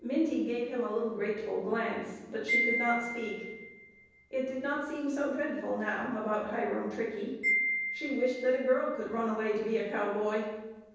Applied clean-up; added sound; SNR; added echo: none; Wind chime; 6 dB; reverberation time 1.1 s.